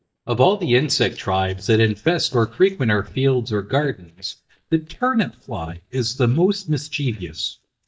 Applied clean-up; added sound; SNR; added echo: neural mask model DeepFilterNet 3.